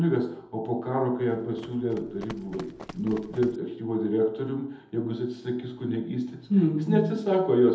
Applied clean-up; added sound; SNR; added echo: none; Run; 18 dB; reverberation time 0.7 s.